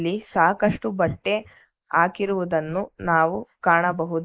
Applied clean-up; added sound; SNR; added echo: neural mask model Resemble Enhance denoiser.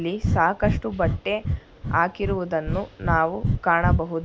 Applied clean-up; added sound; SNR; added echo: none; Breathing; 2 dB; none.